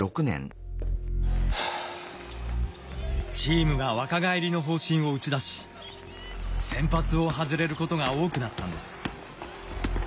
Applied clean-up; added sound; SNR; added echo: none; none; none; none.